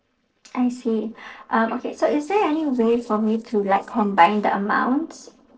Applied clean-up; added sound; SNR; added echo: neural separator model SepFormer DNS4.